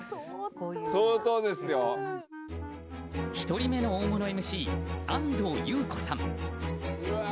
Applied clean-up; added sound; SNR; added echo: none; Wind instrument, woodwind instrument; 17 dB; none.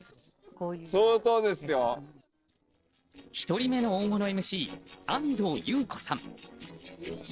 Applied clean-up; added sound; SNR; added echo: neural separator model SepFormer DNS4.